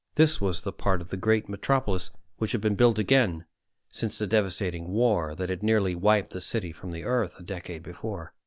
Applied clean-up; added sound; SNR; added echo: none; none; none; none.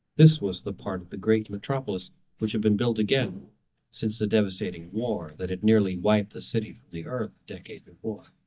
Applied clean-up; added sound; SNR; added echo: neural mask model DeepFilterNet 3.